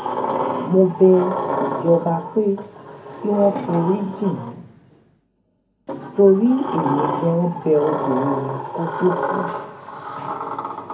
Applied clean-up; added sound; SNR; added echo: none; Sliding door; 6 dB; reverberation time 0.4 s.